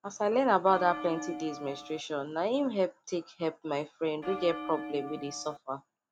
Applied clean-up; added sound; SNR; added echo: none; Bell; 9 dB; none.